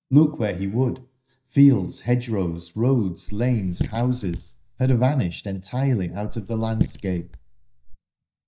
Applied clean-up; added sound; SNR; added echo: neural mask model DeepFilterNet 3.